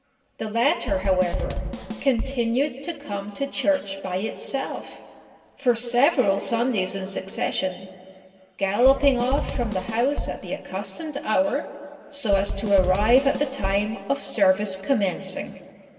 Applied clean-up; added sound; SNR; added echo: none; Drum / Drum kit; 5 dB; reverberation time 2.1 s.